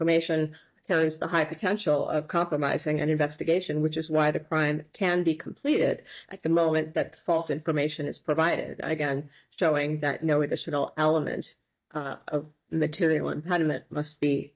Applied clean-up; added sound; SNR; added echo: neural mask model DeepFilterNet 3.